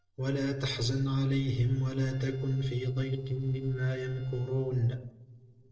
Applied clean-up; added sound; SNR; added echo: neural separator model SepFormer DNS4.